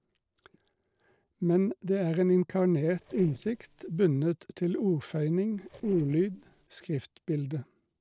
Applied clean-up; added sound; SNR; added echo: neural separator model SepFormer DNS4.